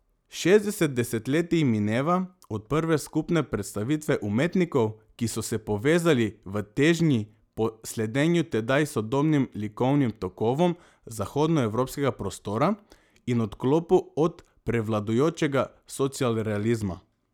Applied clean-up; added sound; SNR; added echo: none; none; none; none.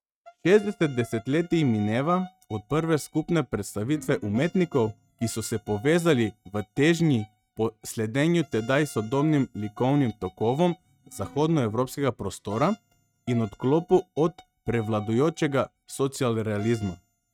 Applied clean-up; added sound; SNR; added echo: neural mask model RNNoise.